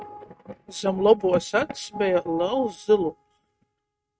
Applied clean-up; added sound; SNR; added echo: neural mask model RNNoise.